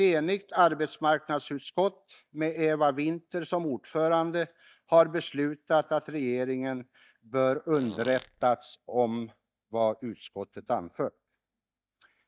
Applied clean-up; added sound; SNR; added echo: neural mask model DeepFilterNet 3.